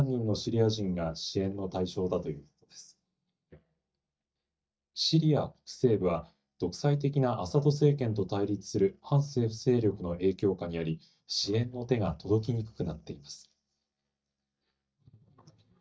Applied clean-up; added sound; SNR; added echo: neural mask model DeepFilterNet 3.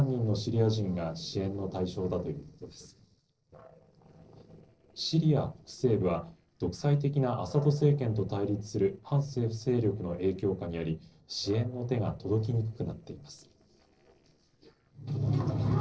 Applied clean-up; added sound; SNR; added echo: neural separator model SepFormer DNS4.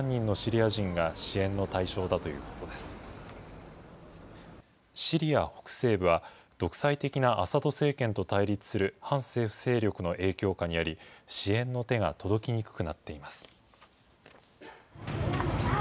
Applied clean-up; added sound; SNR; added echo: none; none; none; none.